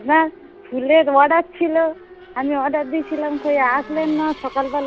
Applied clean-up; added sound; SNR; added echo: none; Race car, auto racing / Accelerating, revving, vroom; 20 dB; none.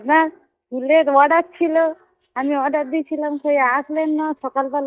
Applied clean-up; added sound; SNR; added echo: neural mask model DeepFilterNet 3.